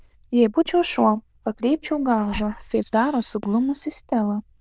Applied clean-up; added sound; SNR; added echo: neural diffusion model UNIVERSE++.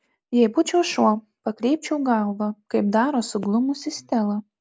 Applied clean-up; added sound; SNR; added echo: none; none; none; none.